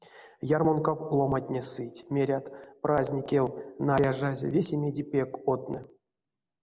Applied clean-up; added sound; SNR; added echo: none; none; none; none.